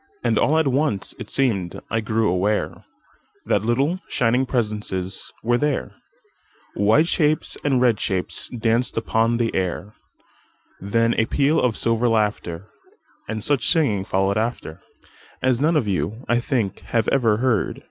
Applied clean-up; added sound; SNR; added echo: none; none; none; none.